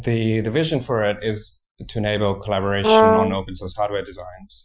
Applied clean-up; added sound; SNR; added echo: classical method Wiener filter.